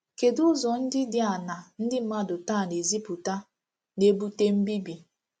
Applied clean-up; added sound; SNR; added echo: none; none; none; none.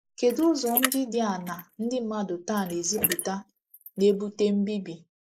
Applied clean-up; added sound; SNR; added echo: neural mask model Resemble Enhance denoiser.